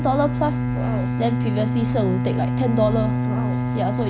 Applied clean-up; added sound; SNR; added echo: none; Bowed string instrument; -2 dB; none.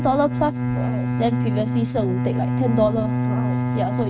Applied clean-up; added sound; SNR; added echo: neural mask model RNNoise.